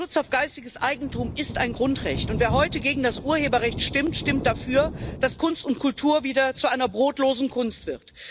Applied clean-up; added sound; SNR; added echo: none; Thunder; 10 dB; none.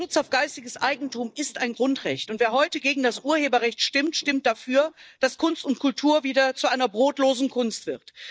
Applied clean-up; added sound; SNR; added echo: neural mask model DeepFilterNet 3.